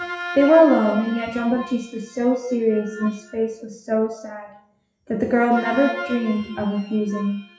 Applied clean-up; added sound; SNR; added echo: classical method WPE with log-MMSE.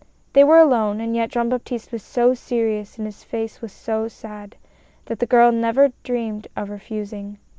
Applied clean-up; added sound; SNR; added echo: none; none; none; none.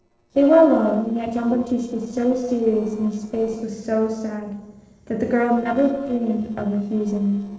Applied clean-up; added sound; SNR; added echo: neural separator model SepFormer DNS4.